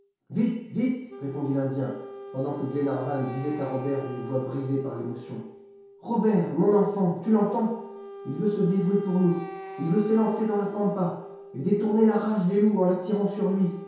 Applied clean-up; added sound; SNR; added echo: none; Wind instrument, woodwind instrument; 16 dB; reverberation time 0.8 s.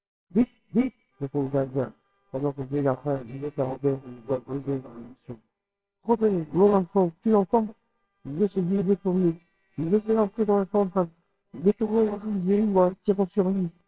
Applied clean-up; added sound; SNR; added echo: neural separator model SepFormer WHAMR!.